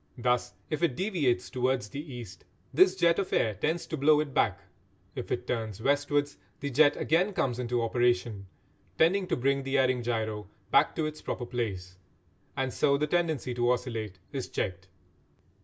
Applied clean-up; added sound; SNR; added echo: none; none; none; none.